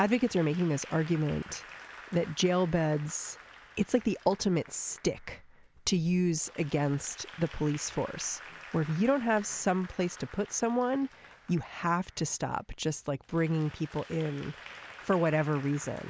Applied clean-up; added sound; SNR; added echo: none; Applause / Crowd; 19 dB; none.